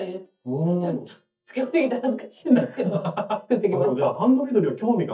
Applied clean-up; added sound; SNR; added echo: neural mask model DeepFilterNet 3.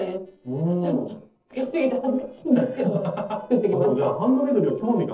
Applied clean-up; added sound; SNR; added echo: neural separator model SepFormer DNS4.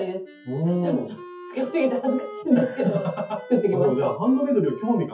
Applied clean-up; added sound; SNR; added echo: classical method WPE with log-MMSE.